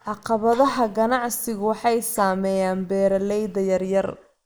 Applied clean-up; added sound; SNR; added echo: neural mask model Resemble Enhance denoiser.